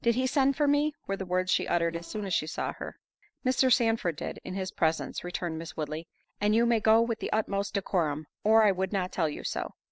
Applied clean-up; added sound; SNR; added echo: neural separator model SepFormer DNS4.